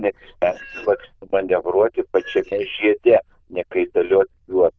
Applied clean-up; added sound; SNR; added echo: neural diffusion model UNIVERSE++.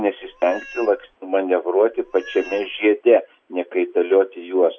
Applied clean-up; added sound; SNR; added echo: none; Meow; 19 dB; none.